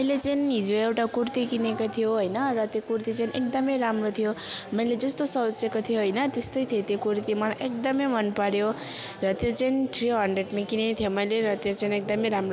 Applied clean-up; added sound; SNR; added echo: none; none; none; none.